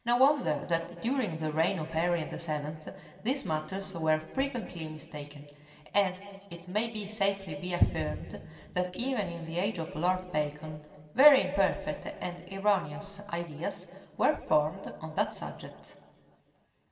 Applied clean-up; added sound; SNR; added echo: none; none; none; reverberation time 2.2 s.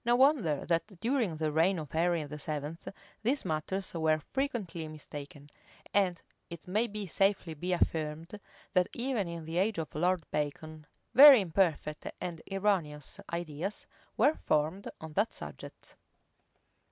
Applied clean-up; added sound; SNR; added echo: none; none; none; none.